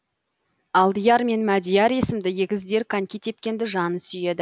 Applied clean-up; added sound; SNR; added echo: none; none; none; none.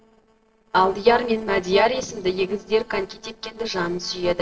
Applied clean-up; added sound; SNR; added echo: neural separator model SepFormer DNS4.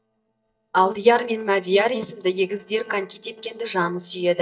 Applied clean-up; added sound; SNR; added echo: neural mask model DeepFilterNet 3.